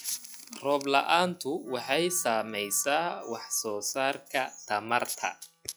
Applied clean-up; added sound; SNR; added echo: classical method log-MMSE.